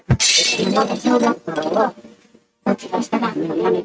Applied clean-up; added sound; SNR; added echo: neural mask model RNNoise.